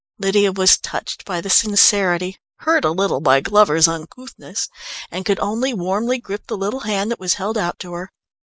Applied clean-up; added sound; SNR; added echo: neural mask model Resemble Enhance denoiser.